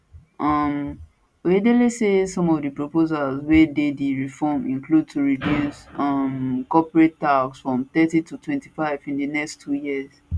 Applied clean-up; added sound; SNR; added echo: none; none; none; none.